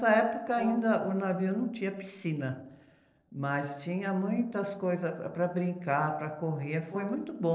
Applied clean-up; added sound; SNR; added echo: neural separator model SepFormer DNS4.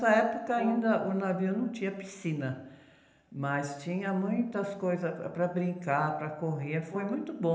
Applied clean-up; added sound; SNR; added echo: none; Brass instrument; 11 dB; reverberation time 1.0 s.